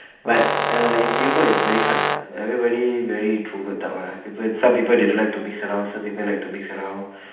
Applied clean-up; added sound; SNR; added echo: none; Brass instrument; 0 dB; reverberation time 0.8 s.